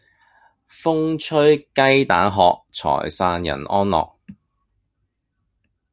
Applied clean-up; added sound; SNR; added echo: none; none; none; none.